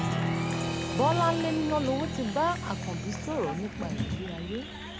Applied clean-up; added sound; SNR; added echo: none; Applause; 1 dB; none.